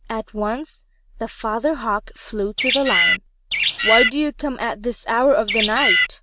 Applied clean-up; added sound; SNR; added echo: none; Bird; -5 dB; none.